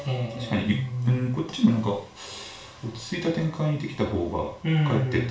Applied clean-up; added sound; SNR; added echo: none; none; none; reverberation time 0.3 s.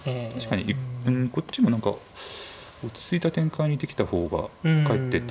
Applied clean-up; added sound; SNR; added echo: none; none; none; none.